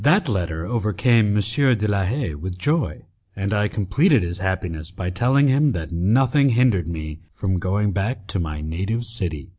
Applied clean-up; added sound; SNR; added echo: none; none; none; none.